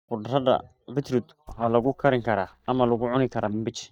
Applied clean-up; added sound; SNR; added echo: neural mask model DeepFilterNet 3.